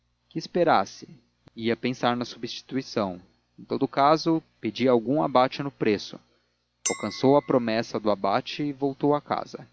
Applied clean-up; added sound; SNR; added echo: none; Chink, clink; 14 dB; none.